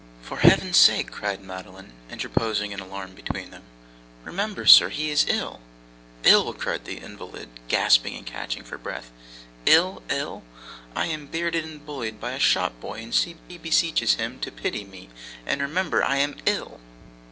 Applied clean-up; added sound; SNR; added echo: none; none; none; none.